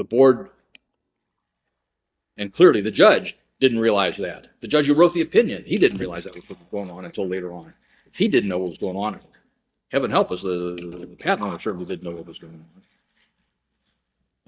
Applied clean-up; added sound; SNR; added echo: neural mask model DeepFilterNet 3.